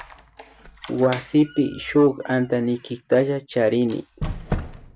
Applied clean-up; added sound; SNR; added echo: none; Squeak; 13 dB; none.